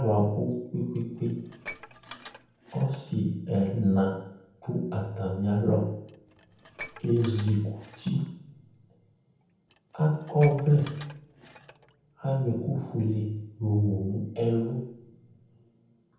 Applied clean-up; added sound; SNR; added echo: none; Dishes, pots, and pans; 20 dB; reverberation time 0.9 s.